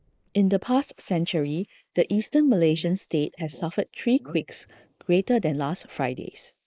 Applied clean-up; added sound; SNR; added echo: neural mask model Resemble Enhance denoiser.